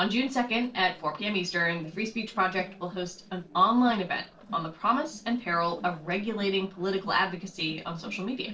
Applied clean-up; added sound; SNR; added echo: neural separator model SepFormer DNS4.